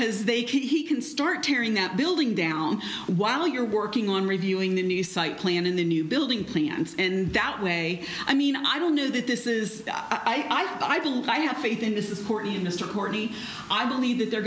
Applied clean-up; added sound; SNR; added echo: none; none; none; none.